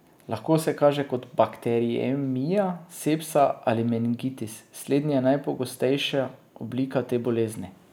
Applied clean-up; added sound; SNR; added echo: none; none; none; none.